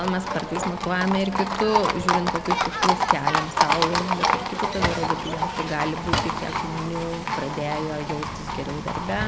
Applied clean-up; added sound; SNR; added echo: none; Livestock, farm animals, working animals; -2 dB; none.